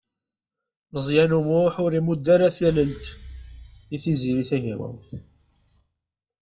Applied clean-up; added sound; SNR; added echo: classical method WPE with log-MMSE.